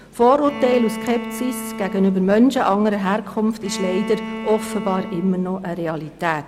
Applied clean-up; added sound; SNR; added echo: none; Bowed string instrument; 11 dB; none.